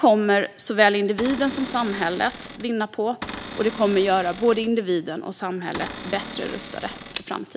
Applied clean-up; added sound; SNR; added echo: none; Cupboard open or close / Door; 12 dB; none.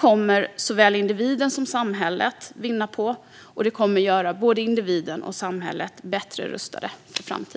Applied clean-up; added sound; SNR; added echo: none; none; none; none.